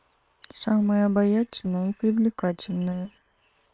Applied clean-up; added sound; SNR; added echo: neural separator model SepFormer WHAM!.